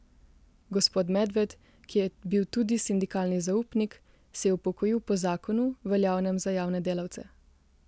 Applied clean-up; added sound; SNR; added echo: none; none; none; none.